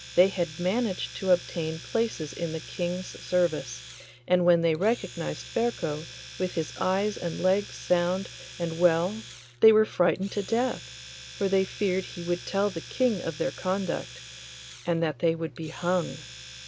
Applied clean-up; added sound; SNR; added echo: none; Domestic sounds, home sounds; 17 dB; none.